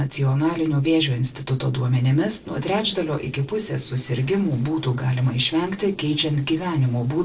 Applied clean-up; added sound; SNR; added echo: neural separator model SepFormer DNS4.